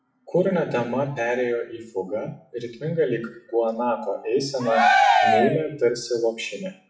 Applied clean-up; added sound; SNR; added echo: classical method WPE with log-MMSE.